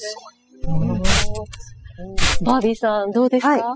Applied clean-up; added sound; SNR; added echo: classical method spectral subtraction.